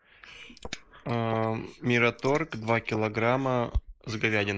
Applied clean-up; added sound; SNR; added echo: neural mask model Resemble Enhance denoiser.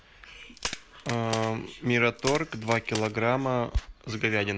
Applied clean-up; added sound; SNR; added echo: none; Crack; 11 dB; none.